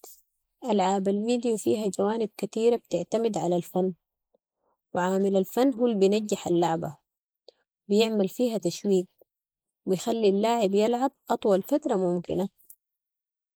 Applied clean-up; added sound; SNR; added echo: neural mask model Resemble Enhance denoiser.